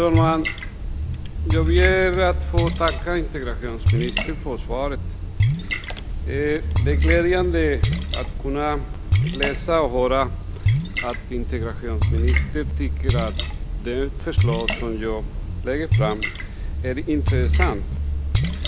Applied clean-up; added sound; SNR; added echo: none; Splash, splatter; -3 dB; none.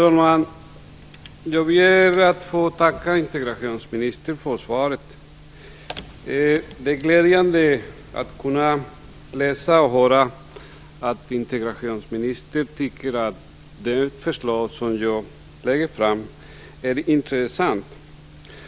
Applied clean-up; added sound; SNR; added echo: none; none; none; none.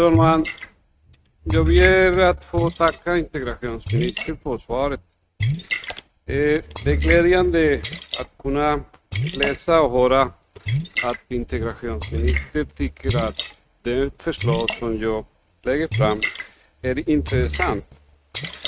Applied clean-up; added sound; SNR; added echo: neural mask model RNNoise.